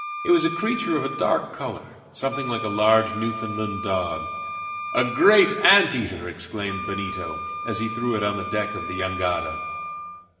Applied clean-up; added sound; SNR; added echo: none; Wind instrument, woodwind instrument; 8 dB; reverberation time 2.1 s.